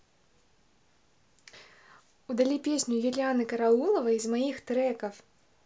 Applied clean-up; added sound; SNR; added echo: none; none; none; none.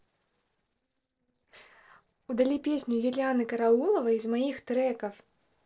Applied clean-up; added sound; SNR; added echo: neural separator model SepFormer DNS4.